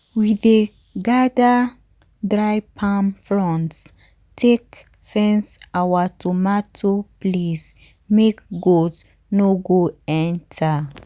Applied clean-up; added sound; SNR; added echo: none; none; none; none.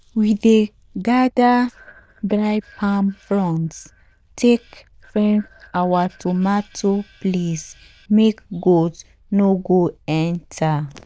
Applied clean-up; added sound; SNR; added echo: neural diffusion model UNIVERSE++.